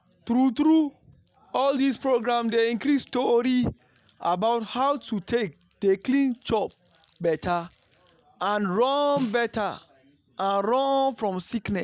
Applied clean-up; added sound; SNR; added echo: none; Snare drum; 19 dB; none.